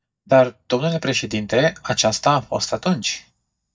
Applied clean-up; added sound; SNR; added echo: neural mask model DeepFilterNet 3.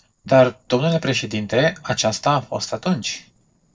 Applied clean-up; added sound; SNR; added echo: neural separator model SepFormer DNS4.